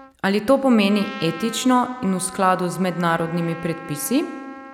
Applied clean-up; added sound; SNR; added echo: none; Trumpet; 16 dB; none.